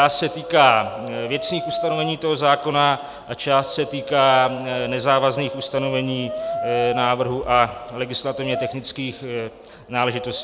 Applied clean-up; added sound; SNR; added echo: none; Brass instrument; 10 dB; none.